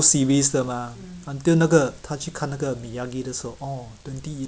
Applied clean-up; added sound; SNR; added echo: none; none; none; none.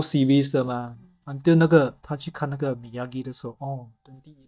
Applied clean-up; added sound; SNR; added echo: neural mask model DeepFilterNet 3.